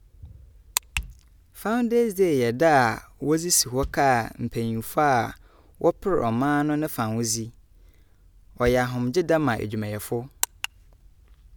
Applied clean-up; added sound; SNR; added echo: none; Bass drum; 16 dB; none.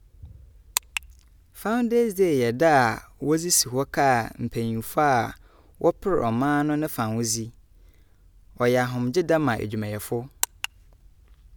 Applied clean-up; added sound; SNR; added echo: none; none; none; none.